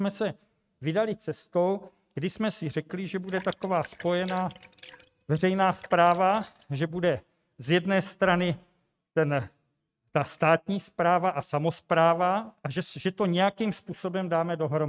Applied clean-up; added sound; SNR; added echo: neural mask model RNNoise.